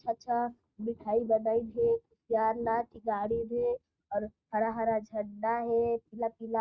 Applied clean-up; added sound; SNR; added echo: neural mask model RNNoise.